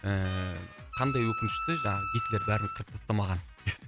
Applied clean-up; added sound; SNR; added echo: none; Wind instrument, woodwind instrument; 5 dB; none.